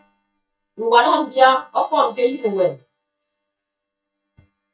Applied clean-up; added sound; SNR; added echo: neural mask model DeepFilterNet 3.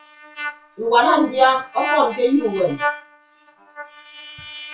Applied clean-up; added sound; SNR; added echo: classical method WPE with log-MMSE.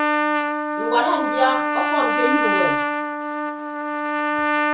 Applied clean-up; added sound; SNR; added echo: none; Trumpet; -4 dB; reverberation time 0.3 s.